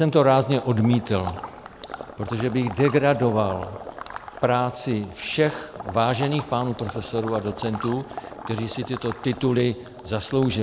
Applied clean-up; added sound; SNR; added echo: none; Water / Liquid; 14 dB; none.